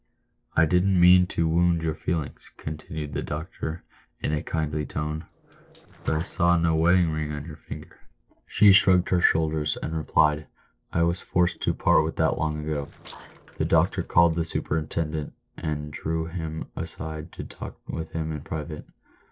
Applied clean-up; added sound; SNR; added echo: neural separator model SepFormer DNS4.